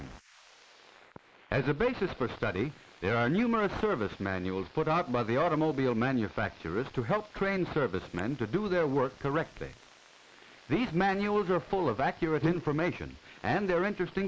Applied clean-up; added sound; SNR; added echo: neural mask model Resemble Enhance denoiser.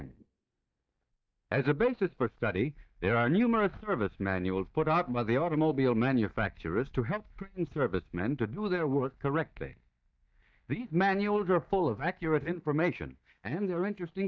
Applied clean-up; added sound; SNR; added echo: neural mask model DeepFilterNet 3.